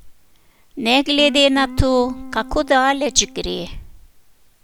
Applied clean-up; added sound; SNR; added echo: none; Guitar; 16 dB; none.